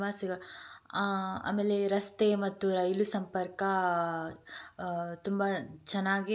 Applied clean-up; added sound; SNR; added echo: none; none; none; none.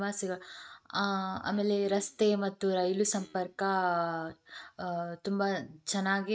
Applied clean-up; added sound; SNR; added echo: neural mask model RNNoise.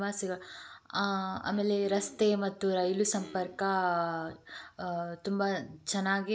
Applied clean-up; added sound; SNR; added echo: none; Cough; 20 dB; none.